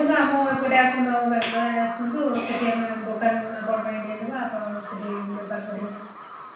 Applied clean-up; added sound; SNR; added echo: none; Bird vocalization, bird call, bird song; 14 dB; reverberation time 0.7 s.